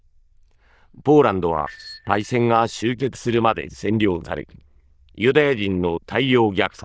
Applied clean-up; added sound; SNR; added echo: neural diffusion model UNIVERSE++.